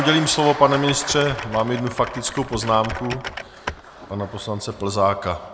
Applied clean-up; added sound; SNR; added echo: none; Typing; 13 dB; none.